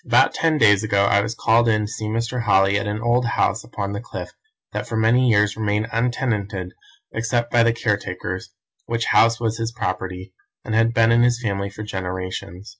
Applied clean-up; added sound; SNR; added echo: none; none; none; none.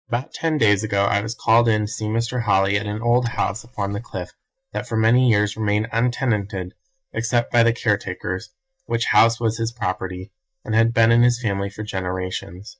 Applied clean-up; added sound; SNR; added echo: neural mask model DeepFilterNet 3.